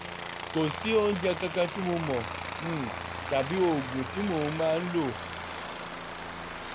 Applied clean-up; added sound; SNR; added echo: none; Aircraft; 6 dB; none.